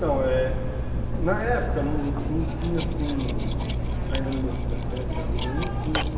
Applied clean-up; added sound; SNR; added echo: none; Cutlery, silverware; -3 dB; reverberation time 2.5 s.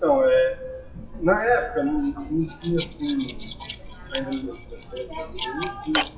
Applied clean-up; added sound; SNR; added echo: classical method WPE with log-MMSE.